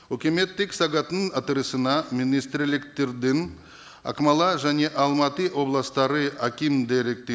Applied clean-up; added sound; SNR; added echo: none; none; none; none.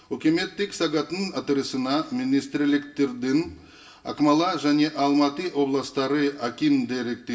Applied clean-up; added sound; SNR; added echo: none; none; none; reverberation time 0.2 s.